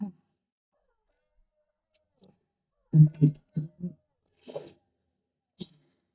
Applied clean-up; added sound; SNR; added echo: neural mask model DeepFilterNet 3.